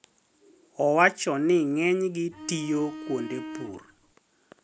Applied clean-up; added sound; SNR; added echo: none; Bowed string instrument; 12 dB; none.